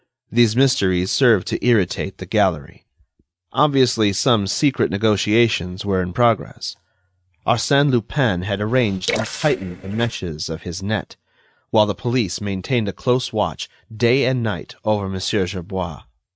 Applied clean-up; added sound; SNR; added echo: neural mask model RNNoise.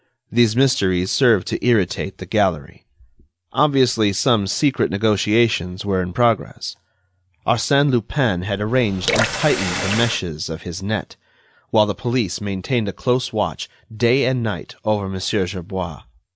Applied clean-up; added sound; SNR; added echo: none; Water tap, faucet / Water; 4 dB; none.